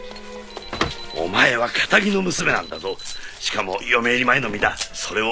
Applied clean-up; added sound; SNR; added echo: none; Alarm + Domestic sounds, home sounds; 18 dB; none.